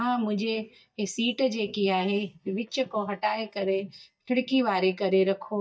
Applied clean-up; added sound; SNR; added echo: neural mask model DeepFilterNet 3.